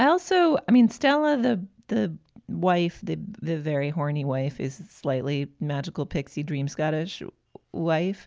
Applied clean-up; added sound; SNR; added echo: none; none; none; none.